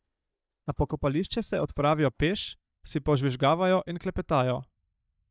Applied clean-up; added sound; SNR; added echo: neural mask model DeepFilterNet 3.